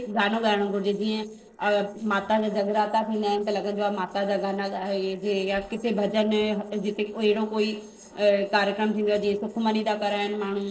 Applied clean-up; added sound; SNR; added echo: neural separator model SepFormer DNS4.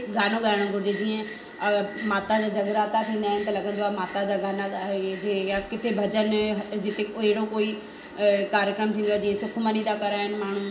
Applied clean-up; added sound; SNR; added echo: none; Bell; 13 dB; reverberation time 0.7 s.